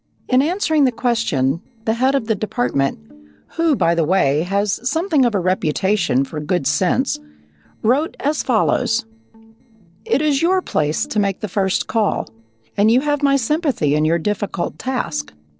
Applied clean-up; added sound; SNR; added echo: neural separator model SepFormer DNS4.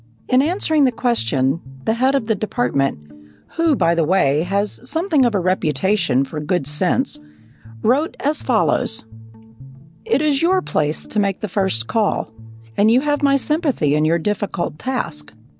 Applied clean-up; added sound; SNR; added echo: none; Guitar; 19 dB; none.